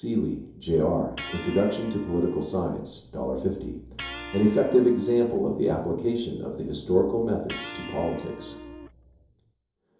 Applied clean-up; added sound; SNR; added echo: none; Electric guitar; 15 dB; reverberation time 2.8 s.